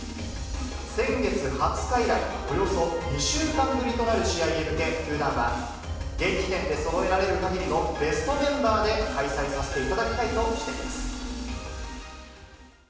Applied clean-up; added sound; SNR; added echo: none; none; none; reverberation time 0.9 s.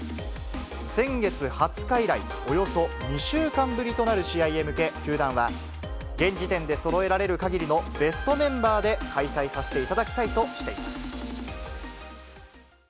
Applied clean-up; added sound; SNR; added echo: none; none; none; none.